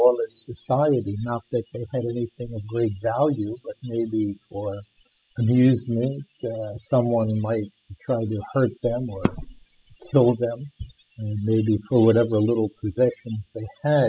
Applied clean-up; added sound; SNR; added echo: classical method spectral subtraction.